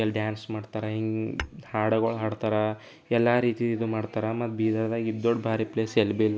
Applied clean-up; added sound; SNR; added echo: none; Tap / Hammer / Glass; 18 dB; none.